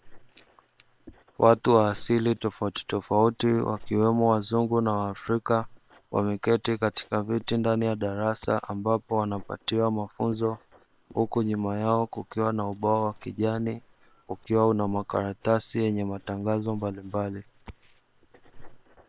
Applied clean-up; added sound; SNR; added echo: neural separator model SepFormer WHAM!.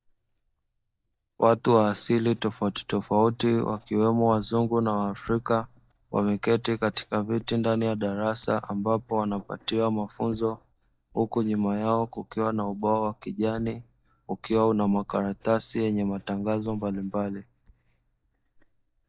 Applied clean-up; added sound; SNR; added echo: neural mask model DeepFilterNet 3.